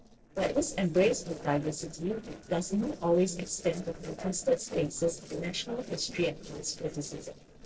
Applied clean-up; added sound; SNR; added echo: neural separator model SepFormer DNS4.